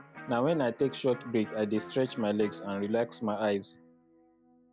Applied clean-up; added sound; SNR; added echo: none; Electric guitar; 18 dB; none.